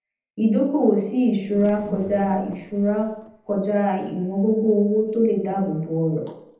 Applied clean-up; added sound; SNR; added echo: neural separator model SepFormer DNS4.